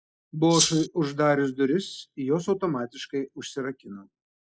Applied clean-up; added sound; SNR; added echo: classical method log-MMSE.